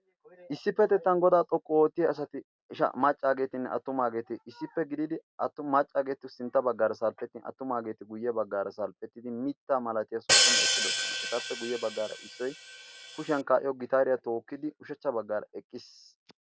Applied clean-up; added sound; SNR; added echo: none; Hi-hat; -2 dB; none.